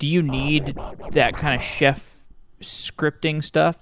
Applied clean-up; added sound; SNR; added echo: none; Scratching (performance technique); 9 dB; none.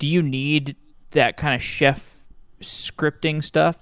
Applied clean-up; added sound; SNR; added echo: none; none; none; none.